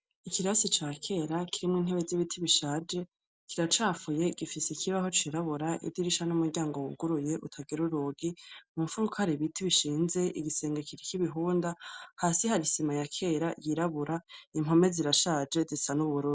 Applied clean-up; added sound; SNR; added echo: none; none; none; none.